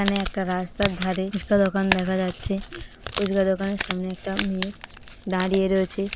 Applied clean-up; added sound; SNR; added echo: none; Crumpling, crinkling; 7 dB; none.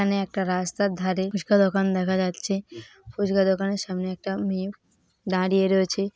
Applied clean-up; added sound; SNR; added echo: none; none; none; none.